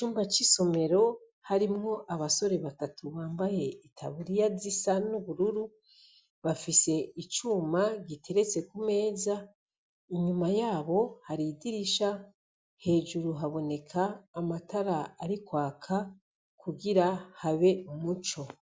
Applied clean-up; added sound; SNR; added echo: none; none; none; none.